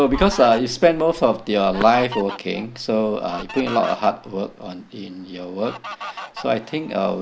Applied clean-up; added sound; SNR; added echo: none; Fowl; 14 dB; none.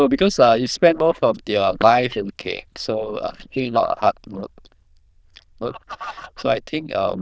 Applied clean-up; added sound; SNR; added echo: neural diffusion model UNIVERSE++.